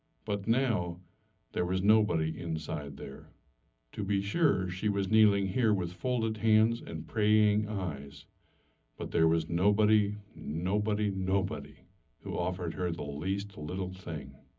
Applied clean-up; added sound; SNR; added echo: none; none; none; reverberation time 0.4 s.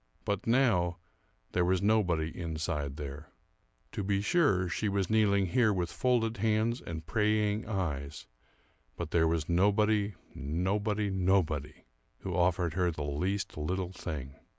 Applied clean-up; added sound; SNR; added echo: none; none; none; none.